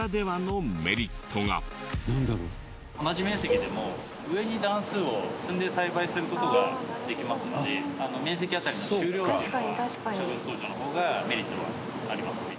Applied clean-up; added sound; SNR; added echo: none; Cowbell; 6 dB; none.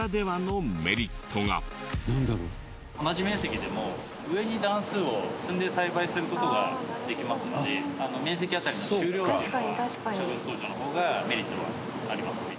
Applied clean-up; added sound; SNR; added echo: none; none; none; none.